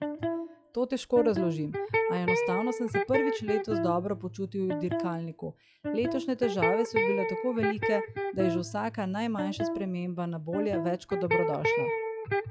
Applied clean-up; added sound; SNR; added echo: classical method log-MMSE.